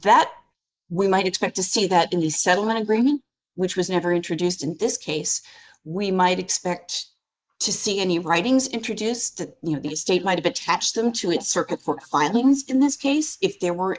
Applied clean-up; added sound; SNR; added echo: neural mask model Resemble Enhance denoiser.